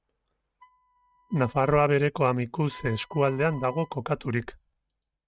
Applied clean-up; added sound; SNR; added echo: neural mask model RNNoise.